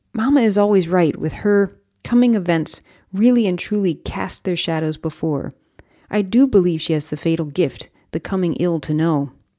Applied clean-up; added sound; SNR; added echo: none; none; none; none.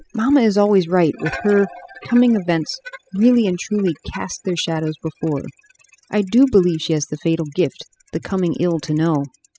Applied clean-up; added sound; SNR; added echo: classical method spectral subtraction.